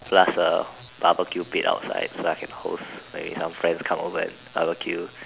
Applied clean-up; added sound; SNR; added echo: none; none; none; none.